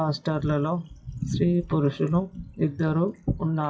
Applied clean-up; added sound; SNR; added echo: classical method WPE with log-MMSE.